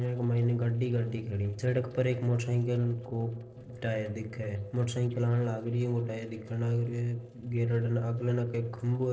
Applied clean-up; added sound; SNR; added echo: neural separator model SepFormer DNS4.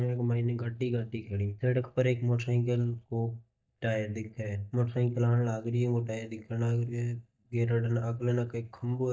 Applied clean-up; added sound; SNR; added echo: neural mask model DeepFilterNet 3.